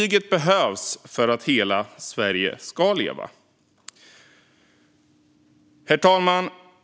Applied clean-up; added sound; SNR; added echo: none; none; none; none.